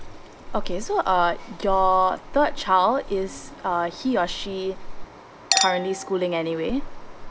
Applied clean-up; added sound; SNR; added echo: none; Chink, clink; 6 dB; none.